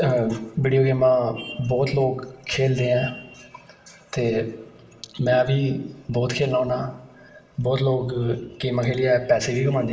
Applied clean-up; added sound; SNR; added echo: none; none; none; reverberation time 0.9 s.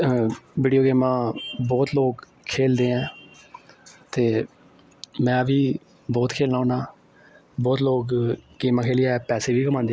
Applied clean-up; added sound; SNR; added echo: none; none; none; none.